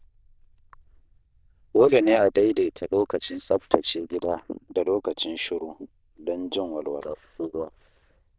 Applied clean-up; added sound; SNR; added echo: neural diffusion model UNIVERSE++.